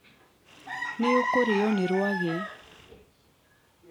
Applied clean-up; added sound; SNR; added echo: none; Chicken, rooster; 2 dB; none.